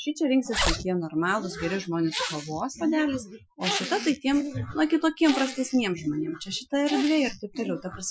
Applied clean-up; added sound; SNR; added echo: classical method Wiener filter.